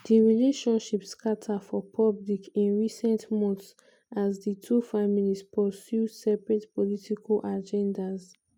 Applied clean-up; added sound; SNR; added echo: none; none; none; none.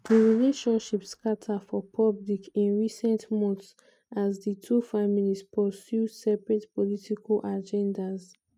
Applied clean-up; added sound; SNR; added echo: neural mask model RNNoise.